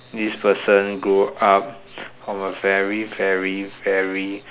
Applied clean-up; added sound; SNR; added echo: none; none; none; none.